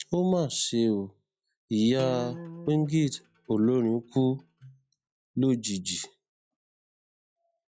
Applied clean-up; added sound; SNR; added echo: classical method log-MMSE.